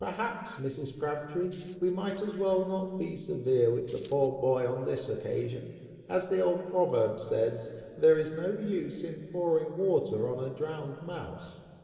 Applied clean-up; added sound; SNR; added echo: neural separator model SepFormer DNS4.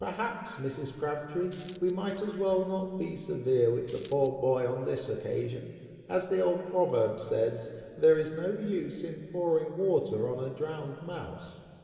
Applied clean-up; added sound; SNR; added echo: none; Coin (dropping); 15 dB; reverberation time 2.3 s.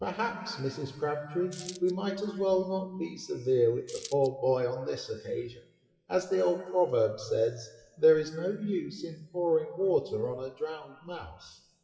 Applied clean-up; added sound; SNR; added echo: classical method WPE with log-MMSE.